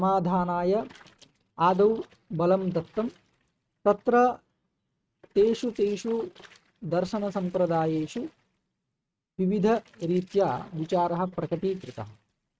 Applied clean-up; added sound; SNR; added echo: neural mask model RNNoise.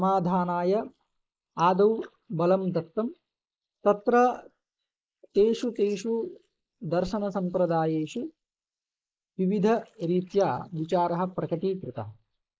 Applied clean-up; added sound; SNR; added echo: neural mask model Resemble Enhance denoiser.